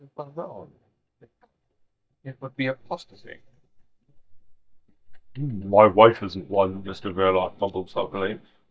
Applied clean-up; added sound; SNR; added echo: neural mask model DeepFilterNet 3.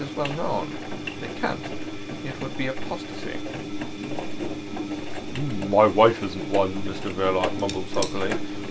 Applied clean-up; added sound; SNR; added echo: none; Engine; 6 dB; none.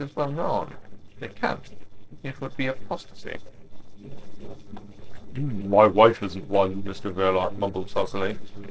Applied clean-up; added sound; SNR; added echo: neural separator model SepFormer DNS4.